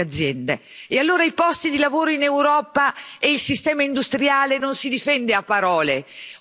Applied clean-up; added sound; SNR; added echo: none; none; none; none.